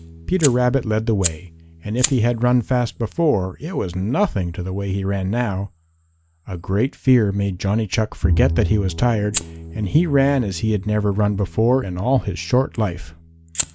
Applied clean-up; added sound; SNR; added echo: none; Fire + Bowed string instrument; 10 dB; none.